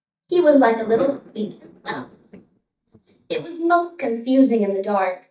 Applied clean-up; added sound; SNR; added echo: neural mask model DeepFilterNet 3.